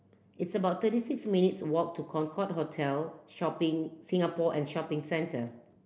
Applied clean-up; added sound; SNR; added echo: none; none; none; none.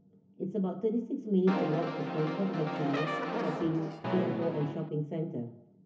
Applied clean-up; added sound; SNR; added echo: none; Brass instrument; 2 dB; reverberation time 0.3 s.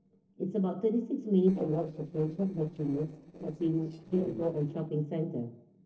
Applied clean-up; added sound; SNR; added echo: neural separator model SepFormer DNS4.